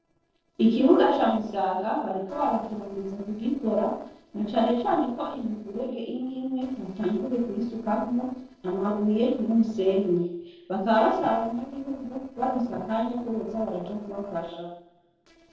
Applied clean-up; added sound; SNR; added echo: neural separator model SepFormer DNS4.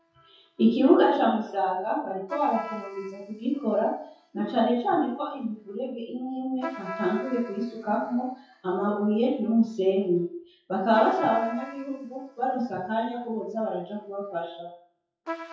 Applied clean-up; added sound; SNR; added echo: classical method WPE with log-MMSE.